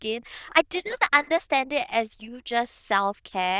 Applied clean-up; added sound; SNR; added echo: neural diffusion model UNIVERSE++.